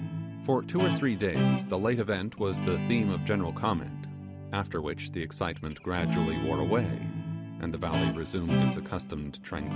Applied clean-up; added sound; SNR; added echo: none; Guitar; 1 dB; none.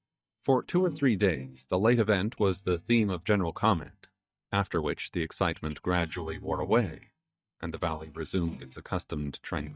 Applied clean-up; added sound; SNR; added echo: neural mask model DeepFilterNet 3.